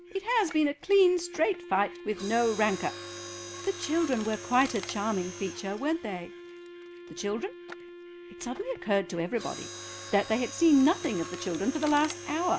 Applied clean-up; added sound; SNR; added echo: none; Mechanisms + Wind instrument, woodwind instrument; 13 dB; none.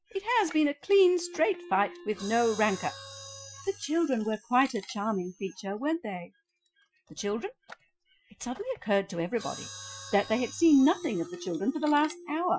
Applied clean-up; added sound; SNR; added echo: classical method Wiener filter.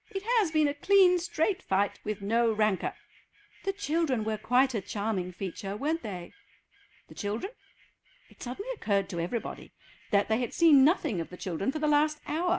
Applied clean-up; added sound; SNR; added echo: none; none; none; none.